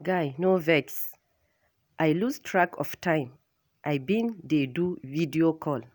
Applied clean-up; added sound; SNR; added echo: none; none; none; none.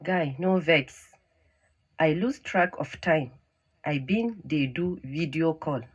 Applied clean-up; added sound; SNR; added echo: none; none; none; reverberation time 0.3 s.